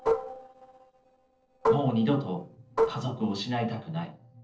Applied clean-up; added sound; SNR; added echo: neural separator model SepFormer DNS4.